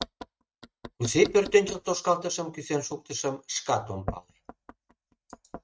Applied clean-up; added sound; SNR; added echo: neural mask model RNNoise.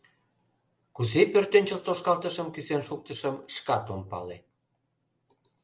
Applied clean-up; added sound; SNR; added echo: none; none; none; none.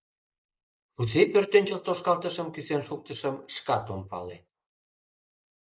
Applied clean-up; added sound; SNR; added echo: neural mask model Resemble Enhance denoiser.